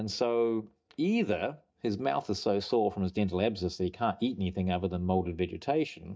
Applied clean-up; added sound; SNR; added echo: neural mask model DeepFilterNet 3.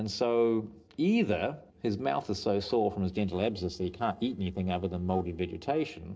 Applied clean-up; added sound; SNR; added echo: neural separator model SepFormer DNS4.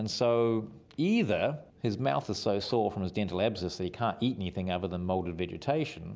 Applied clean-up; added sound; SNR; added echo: none; none; none; none.